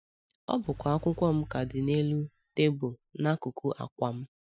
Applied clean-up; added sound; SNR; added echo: classical method Wiener filter.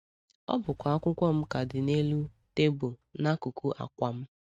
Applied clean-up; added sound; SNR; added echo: neural mask model RNNoise.